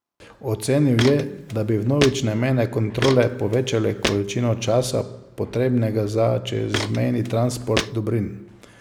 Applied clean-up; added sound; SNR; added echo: none; Walk, footsteps; 9 dB; none.